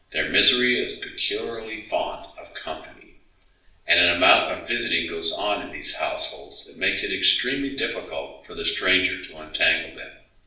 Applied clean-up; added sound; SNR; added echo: none; none; none; reverberation time 0.5 s.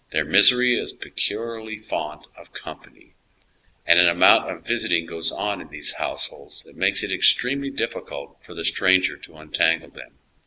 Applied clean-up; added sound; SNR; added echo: none; none; none; none.